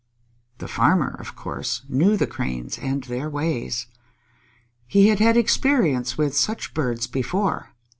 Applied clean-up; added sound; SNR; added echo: none; none; none; none.